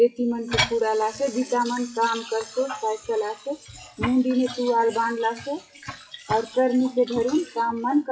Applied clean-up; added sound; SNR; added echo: classical method WPE with log-MMSE.